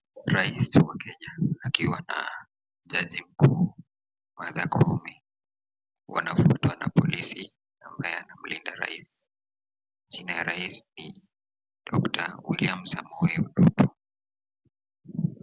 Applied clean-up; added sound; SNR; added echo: none; none; none; none.